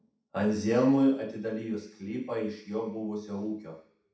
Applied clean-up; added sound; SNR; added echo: none; none; none; reverberation time 0.7 s.